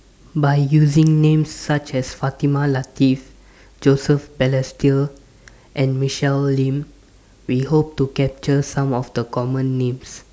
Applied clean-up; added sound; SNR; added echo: none; none; none; none.